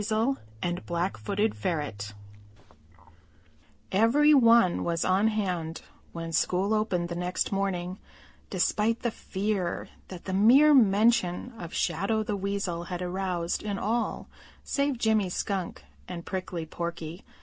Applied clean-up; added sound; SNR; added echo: none; none; none; none.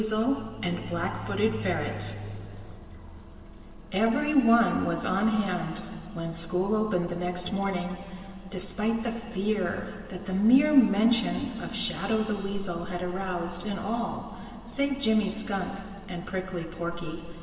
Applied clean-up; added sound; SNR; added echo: none; Engine starting; 18 dB; reverberation time 2.6 s.